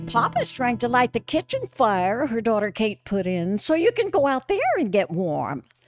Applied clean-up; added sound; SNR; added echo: neural mask model RNNoise.